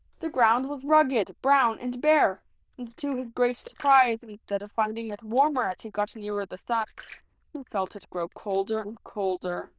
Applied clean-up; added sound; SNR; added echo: neural diffusion model UNIVERSE++.